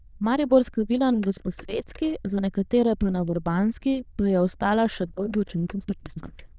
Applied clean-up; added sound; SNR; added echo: neural diffusion model UNIVERSE++.